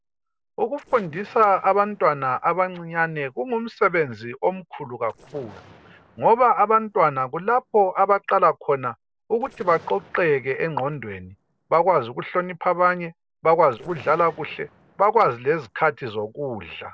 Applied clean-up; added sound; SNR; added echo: neural separator model SepFormer DNS4.